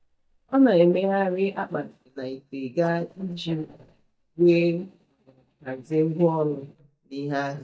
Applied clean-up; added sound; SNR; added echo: neural mask model DeepFilterNet 3.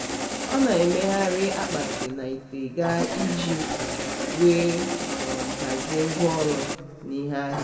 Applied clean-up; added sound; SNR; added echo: none; Engine starting; 5 dB; reverberation time 1.8 s.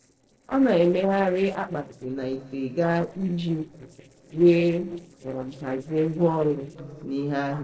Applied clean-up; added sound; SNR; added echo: neural separator model SepFormer DNS4.